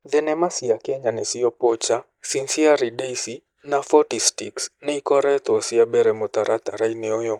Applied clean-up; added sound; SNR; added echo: neural mask model DeepFilterNet 3.